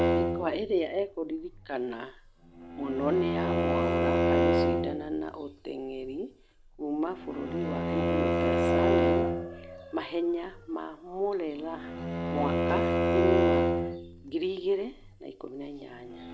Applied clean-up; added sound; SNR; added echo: none; Bowed string instrument; -4 dB; none.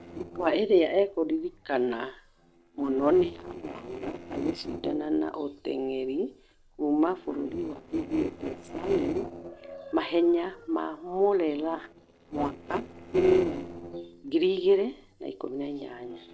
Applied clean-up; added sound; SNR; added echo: neural separator model SepFormer DNS4.